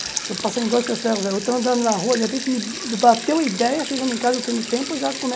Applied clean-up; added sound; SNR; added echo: none; Sink (filling or washing); 9 dB; none.